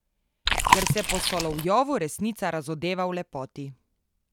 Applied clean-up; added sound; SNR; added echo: none; Chewing, mastication; -5 dB; none.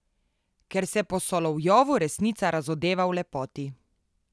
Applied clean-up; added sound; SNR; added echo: none; none; none; none.